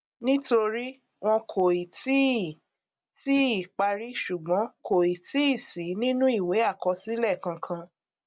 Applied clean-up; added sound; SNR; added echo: none; none; none; none.